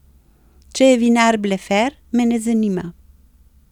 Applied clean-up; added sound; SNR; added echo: none; none; none; none.